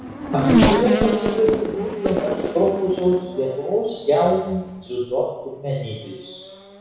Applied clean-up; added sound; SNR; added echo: none; Race car, auto racing / Accelerating, revving, vroom; 2 dB; reverberation time 1.1 s.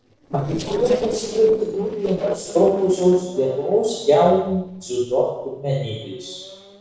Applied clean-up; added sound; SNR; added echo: neural separator model SepFormer DNS4.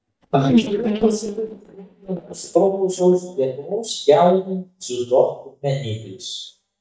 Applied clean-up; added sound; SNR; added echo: neural mask model DeepFilterNet 3.